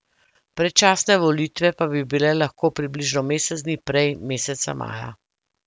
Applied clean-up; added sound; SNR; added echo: none; none; none; none.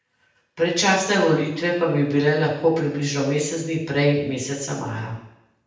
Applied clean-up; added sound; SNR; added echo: none; none; none; reverberation time 0.8 s.